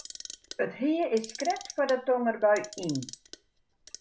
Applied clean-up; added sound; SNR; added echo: none; Clock; 16 dB; none.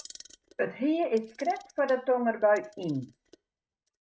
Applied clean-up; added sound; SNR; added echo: neural mask model RNNoise.